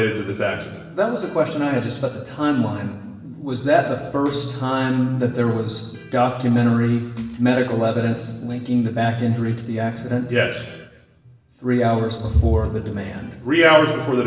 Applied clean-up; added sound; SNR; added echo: none; Electric guitar; 19 dB; reverberation time 1.1 s.